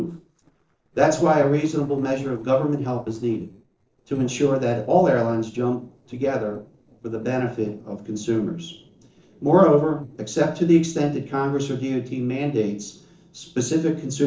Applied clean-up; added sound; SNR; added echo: neural separator model SepFormer DNS4.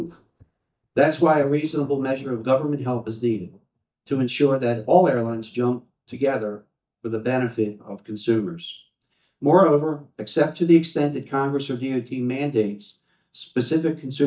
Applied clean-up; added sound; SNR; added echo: neural mask model DeepFilterNet 3.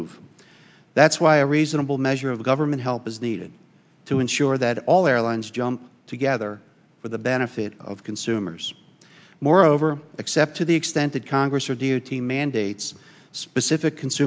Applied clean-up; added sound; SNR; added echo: none; none; none; none.